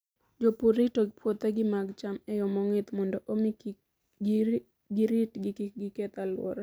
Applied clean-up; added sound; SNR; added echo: none; none; none; none.